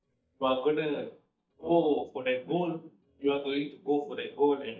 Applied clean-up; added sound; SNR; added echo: neural mask model DeepFilterNet 3.